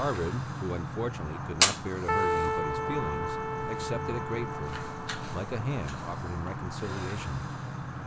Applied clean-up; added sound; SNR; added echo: none; Fire + Keyboard (musical); -3 dB; none.